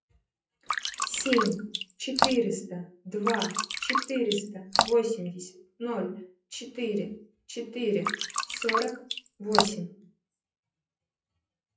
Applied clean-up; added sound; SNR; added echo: classical method WPE with log-MMSE.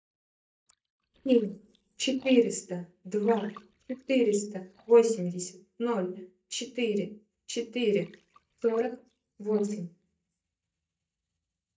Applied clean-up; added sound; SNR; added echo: neural mask model DeepFilterNet 3.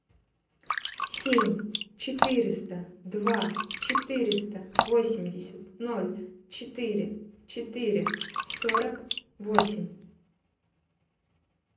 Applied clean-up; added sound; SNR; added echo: none; Drip; -1 dB; reverberation time 0.6 s.